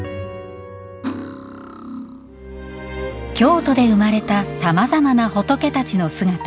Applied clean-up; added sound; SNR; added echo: none; Cutlery, silverware; 13 dB; none.